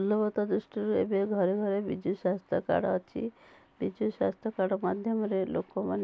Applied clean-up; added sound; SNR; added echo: none; none; none; none.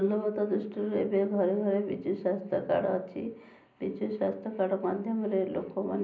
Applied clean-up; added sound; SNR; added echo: none; none; none; reverberation time 0.5 s.